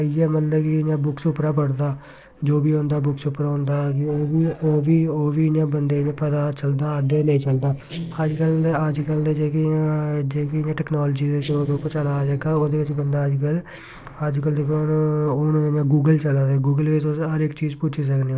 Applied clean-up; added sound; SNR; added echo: neural separator model SepFormer DNS4.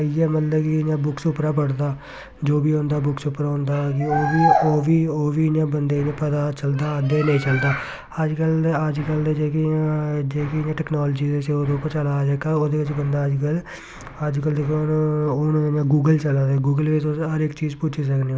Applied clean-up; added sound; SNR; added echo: none; none; none; none.